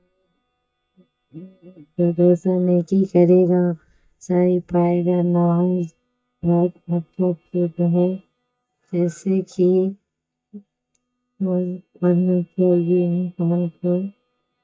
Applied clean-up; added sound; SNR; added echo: neural mask model DeepFilterNet 3.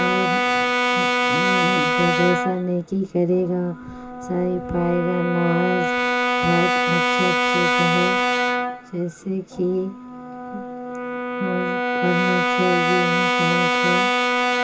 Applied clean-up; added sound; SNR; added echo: none; Brass instrument; -3 dB; reverberation time 0.2 s.